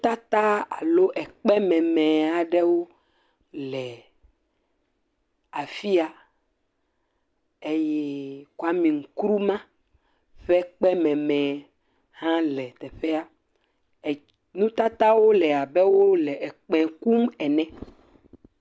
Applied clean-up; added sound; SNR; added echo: none; none; none; none.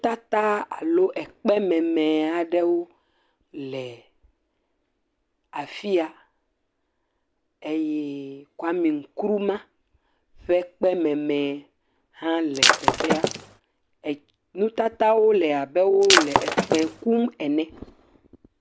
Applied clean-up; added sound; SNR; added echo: none; Shatter; -3 dB; none.